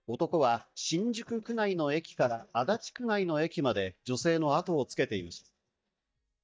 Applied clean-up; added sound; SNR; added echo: neural mask model DeepFilterNet 3.